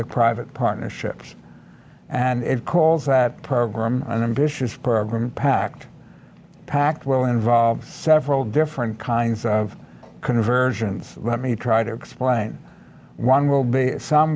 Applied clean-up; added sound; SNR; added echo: none; none; none; none.